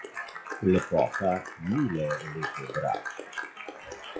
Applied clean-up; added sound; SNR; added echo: classical method log-MMSE.